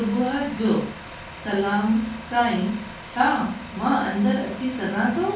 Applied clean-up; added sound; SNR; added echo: none; Truck; 15 dB; reverberation time 0.3 s.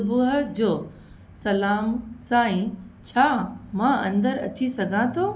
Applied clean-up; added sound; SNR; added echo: none; none; none; none.